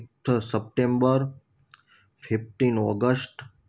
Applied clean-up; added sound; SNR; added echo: none; none; none; none.